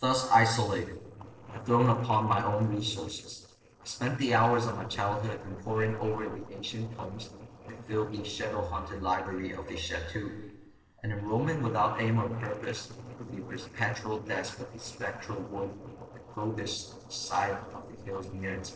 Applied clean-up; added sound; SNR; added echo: neural separator model SepFormer DNS4.